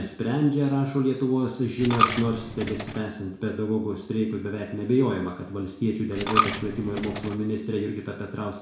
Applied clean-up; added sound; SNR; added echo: none; Coin (dropping); 4 dB; reverberation time 0.6 s.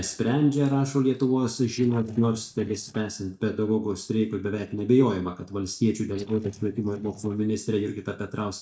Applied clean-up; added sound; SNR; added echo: neural mask model DeepFilterNet 3.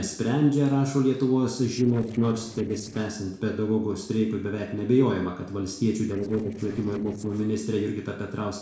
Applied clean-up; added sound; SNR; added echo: neural separator model SepFormer DNS4.